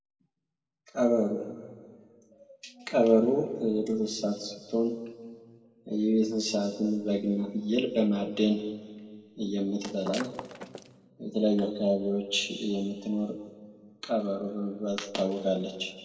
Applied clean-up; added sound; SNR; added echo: none; Shatter; 14 dB; reverberation time 1.5 s.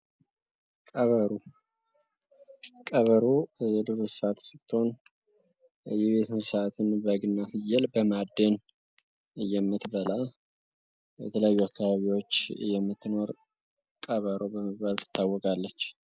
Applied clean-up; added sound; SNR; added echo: none; none; none; none.